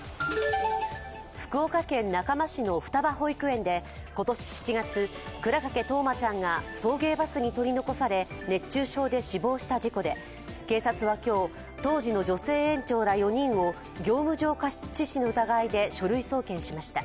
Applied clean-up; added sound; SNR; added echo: none; none; none; none.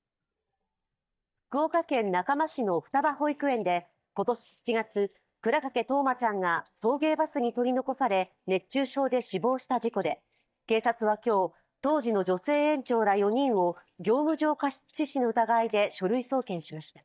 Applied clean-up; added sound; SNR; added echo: neural mask model DeepFilterNet 3.